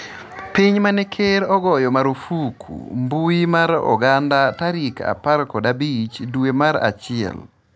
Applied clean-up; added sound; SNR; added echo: none; none; none; none.